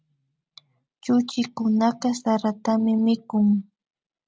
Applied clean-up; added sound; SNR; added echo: none; none; none; none.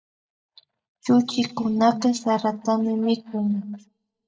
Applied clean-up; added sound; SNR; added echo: neural mask model DeepFilterNet 3.